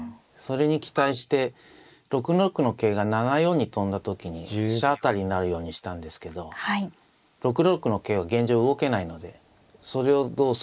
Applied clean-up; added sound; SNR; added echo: neural mask model Resemble Enhance denoiser.